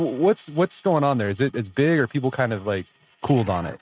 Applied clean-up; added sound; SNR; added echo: neural mask model RNNoise.